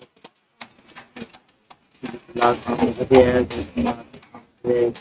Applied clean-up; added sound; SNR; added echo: neural mask model RNNoise.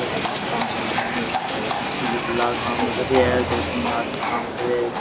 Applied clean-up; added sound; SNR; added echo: none; Livestock, farm animals, working animals; -1 dB; none.